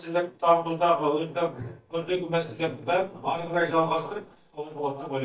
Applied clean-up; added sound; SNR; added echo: neural mask model DeepFilterNet 3.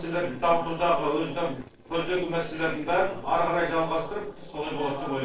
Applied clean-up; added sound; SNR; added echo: neural separator model SepFormer DNS4.